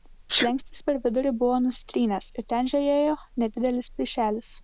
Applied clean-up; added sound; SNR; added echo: none; Sneeze; 8 dB; none.